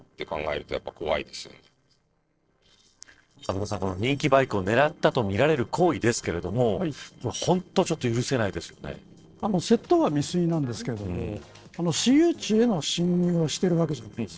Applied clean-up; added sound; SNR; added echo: neural separator model SepFormer DNS4.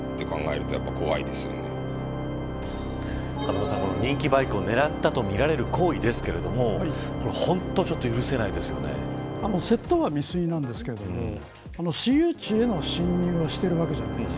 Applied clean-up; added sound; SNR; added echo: none; Organ; 5 dB; none.